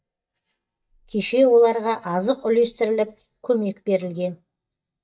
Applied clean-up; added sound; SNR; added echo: neural mask model DeepFilterNet 3.